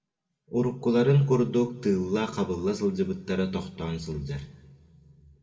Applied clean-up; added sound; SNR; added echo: none; none; none; reverberation time 1.3 s.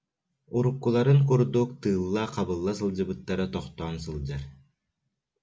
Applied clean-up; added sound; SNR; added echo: none; none; none; none.